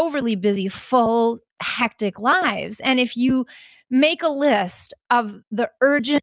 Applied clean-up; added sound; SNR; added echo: none; none; none; none.